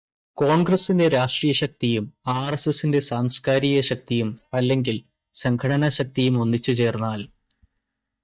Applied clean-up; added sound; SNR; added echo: neural mask model DeepFilterNet 3.